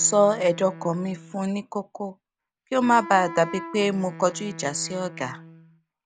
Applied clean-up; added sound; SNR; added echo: none; Wind instrument, woodwind instrument; 16 dB; none.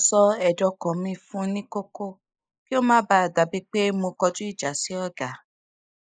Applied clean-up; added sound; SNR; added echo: neural mask model Resemble Enhance denoiser.